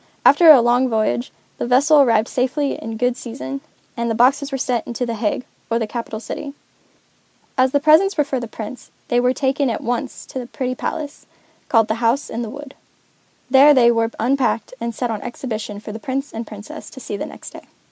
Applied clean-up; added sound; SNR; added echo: none; none; none; none.